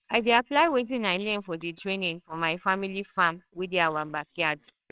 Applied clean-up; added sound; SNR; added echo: neural separator model SepFormer WHAMR!.